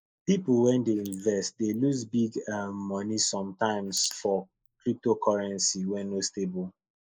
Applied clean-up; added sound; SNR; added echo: neural mask model Resemble Enhance denoiser.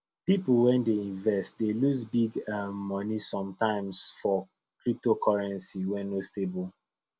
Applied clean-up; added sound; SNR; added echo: none; none; none; none.